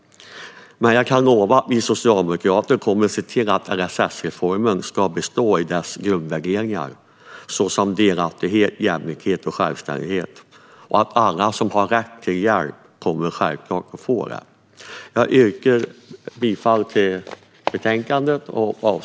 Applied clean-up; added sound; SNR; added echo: none; none; none; none.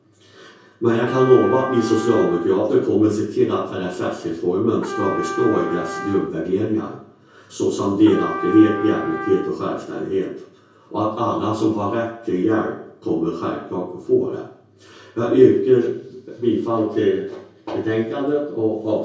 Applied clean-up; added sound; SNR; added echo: none; Trumpet; 11 dB; reverberation time 0.6 s.